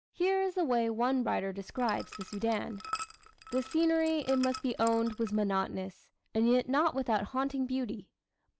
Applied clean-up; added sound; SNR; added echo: none; Liquid; 14 dB; none.